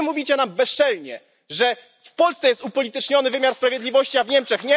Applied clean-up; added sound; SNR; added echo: none; none; none; none.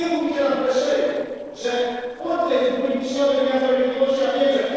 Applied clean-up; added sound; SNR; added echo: neural separator model SepFormer DNS4.